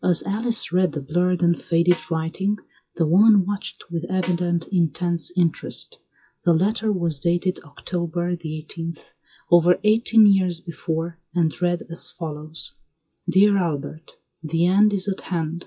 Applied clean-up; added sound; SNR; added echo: classical method WPE with log-MMSE.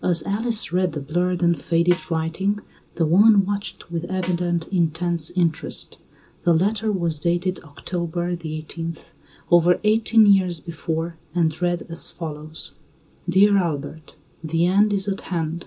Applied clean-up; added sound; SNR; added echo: none; Snare drum; 19 dB; reverberation time 0.2 s.